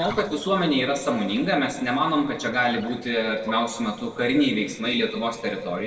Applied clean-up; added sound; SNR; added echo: neural separator model SepFormer DNS4.